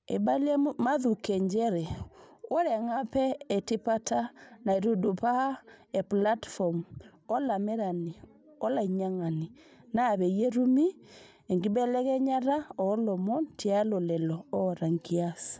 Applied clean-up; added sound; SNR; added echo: none; none; none; none.